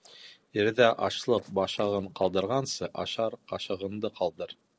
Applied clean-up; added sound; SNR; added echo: neural separator model SepFormer DNS4.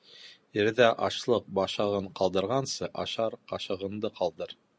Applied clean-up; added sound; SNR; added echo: none; none; none; none.